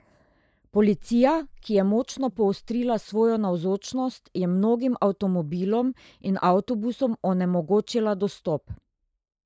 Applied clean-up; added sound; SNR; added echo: neural mask model Resemble Enhance denoiser.